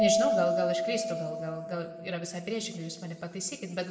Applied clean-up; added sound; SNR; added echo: none; Keyboard (musical); -2 dB; reverberation time 1.2 s.